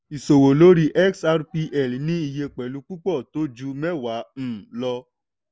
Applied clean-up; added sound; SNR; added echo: none; none; none; none.